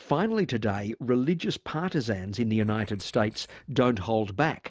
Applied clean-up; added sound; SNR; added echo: neural separator model SepFormer DNS4.